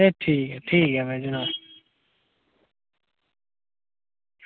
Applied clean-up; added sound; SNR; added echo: none; none; none; none.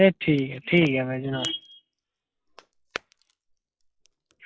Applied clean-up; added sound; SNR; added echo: classical method log-MMSE.